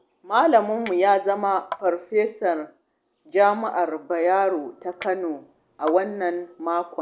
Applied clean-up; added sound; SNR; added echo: none; Chink, clink; 11 dB; none.